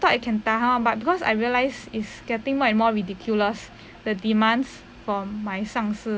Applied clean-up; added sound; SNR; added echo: none; none; none; none.